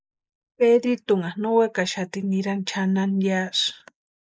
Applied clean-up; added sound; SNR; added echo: neural mask model Resemble Enhance denoiser.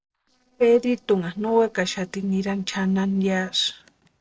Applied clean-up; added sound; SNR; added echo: neural separator model SepFormer DNS4.